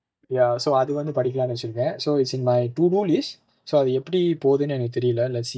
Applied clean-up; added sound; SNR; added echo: neural mask model DeepFilterNet 3.